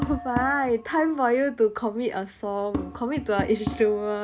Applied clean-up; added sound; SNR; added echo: none; Tap; 10 dB; none.